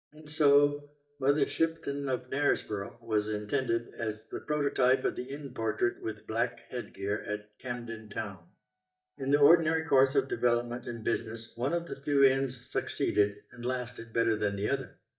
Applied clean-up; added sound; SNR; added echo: neural mask model DeepFilterNet 3.